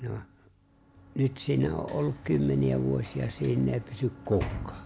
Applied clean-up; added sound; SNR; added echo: none; Sliding door / Slam; 14 dB; none.